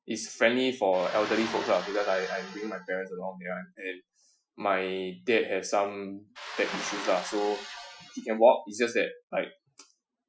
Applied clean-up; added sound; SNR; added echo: classical method Wiener filter.